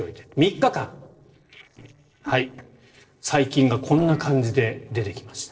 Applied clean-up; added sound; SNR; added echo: neural separator model SepFormer DNS4.